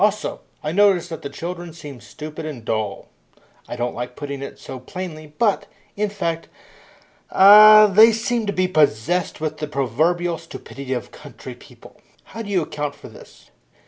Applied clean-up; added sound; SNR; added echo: none; none; none; none.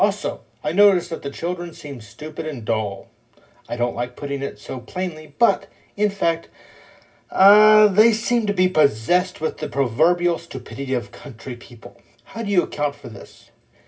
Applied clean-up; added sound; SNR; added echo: none; none; none; reverberation time 0.4 s.